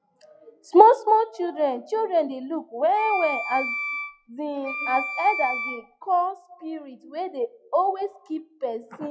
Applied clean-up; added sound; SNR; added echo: classical method log-MMSE.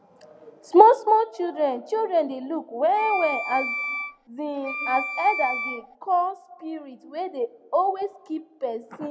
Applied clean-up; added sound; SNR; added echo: none; Wind instrument, woodwind instrument; 6 dB; none.